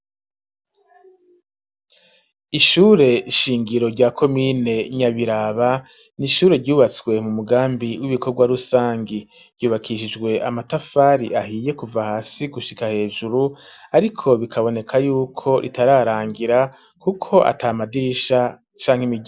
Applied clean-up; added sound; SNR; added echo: none; none; none; none.